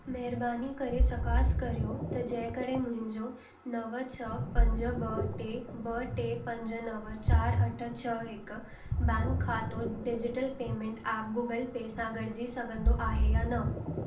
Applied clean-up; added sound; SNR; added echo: none; Ocean; -3 dB; reverberation time 0.4 s.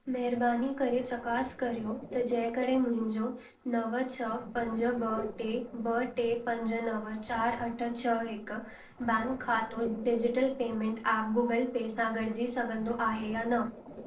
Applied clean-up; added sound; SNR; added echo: neural separator model SepFormer DNS4.